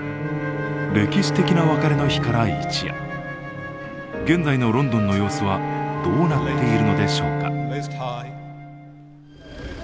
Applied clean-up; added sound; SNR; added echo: none; Bowed string instrument; 4 dB; none.